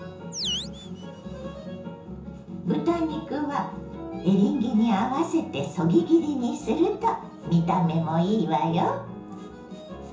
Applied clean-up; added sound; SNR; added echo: none; Animal; 13 dB; reverberation time 0.6 s.